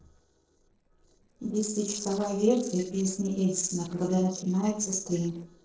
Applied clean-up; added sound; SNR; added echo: neural separator model SepFormer DNS4.